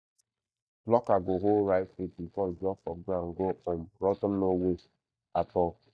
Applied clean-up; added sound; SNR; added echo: neural mask model DeepFilterNet 3.